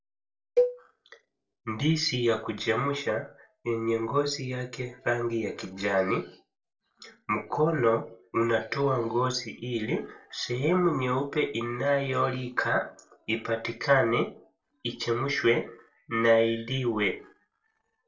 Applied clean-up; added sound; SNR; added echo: neural separator model SepFormer DNS4.